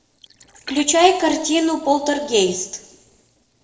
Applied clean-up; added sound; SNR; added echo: neural separator model SepFormer DNS4.